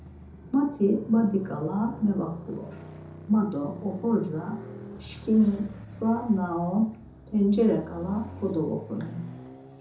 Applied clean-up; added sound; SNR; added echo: none; Motorcycle; 15 dB; reverberation time 0.6 s.